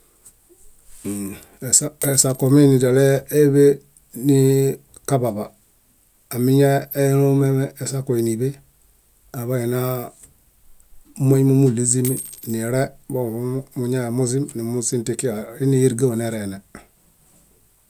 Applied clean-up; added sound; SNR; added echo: none; Coin (dropping); 17 dB; none.